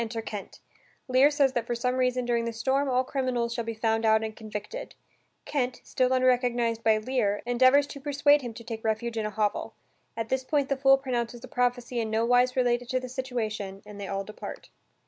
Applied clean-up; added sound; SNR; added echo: none; none; none; none.